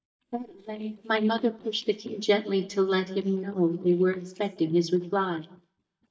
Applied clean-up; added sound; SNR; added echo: neural mask model DeepFilterNet 3.